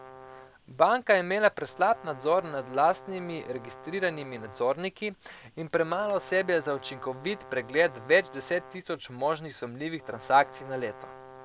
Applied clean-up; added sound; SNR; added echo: none; Brass instrument; 19 dB; none.